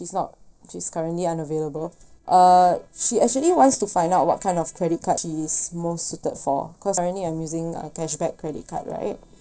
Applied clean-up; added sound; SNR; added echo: neural separator model SepFormer DNS4.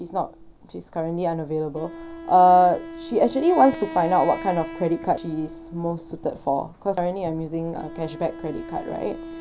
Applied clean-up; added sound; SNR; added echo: none; Wind instrument, woodwind instrument; 15 dB; none.